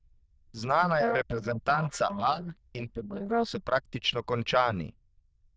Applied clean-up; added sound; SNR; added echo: neural diffusion model UNIVERSE++.